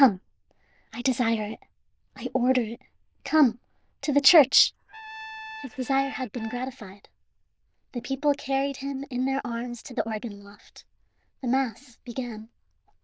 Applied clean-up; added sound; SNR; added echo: neural diffusion model UNIVERSE++.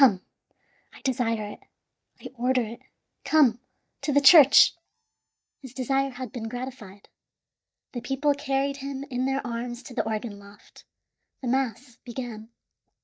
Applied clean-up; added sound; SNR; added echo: neural mask model DeepFilterNet 3.